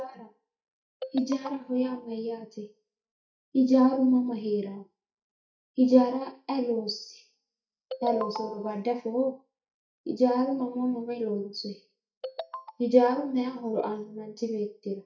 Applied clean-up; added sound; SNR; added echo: neural mask model DeepFilterNet 3.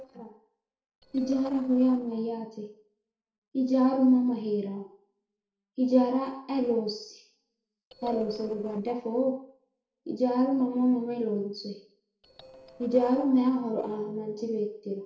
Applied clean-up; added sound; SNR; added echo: neural separator model SepFormer DNS4.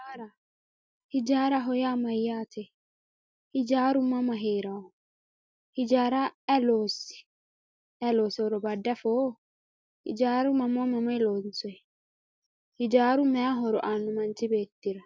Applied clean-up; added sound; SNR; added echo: none; none; none; none.